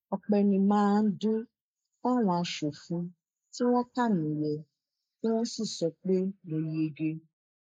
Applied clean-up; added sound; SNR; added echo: neural mask model Resemble Enhance denoiser.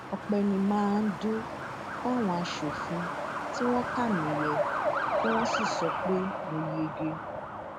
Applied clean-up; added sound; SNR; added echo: none; Truck; 1 dB; none.